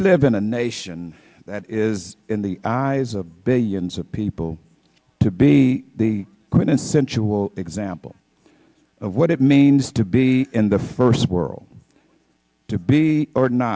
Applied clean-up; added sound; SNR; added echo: none; none; none; none.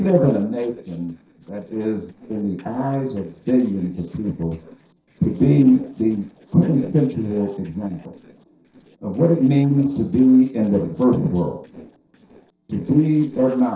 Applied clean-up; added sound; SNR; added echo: neural separator model SepFormer DNS4.